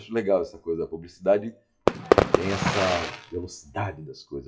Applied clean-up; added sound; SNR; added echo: classical method WPE with log-MMSE.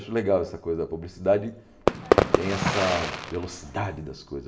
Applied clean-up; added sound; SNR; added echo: none; Fireworks; -3 dB; reverberation time 0.7 s.